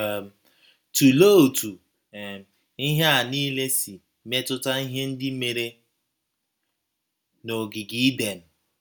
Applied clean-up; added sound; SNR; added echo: none; none; none; none.